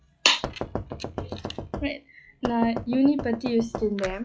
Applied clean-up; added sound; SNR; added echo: classical method log-MMSE.